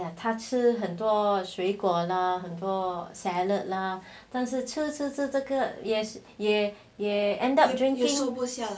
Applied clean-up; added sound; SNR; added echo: none; none; none; none.